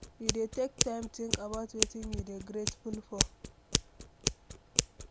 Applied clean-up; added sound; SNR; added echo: none; Scissors; -4 dB; none.